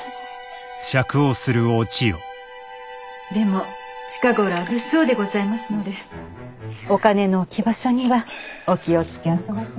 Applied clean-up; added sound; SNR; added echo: none; none; none; none.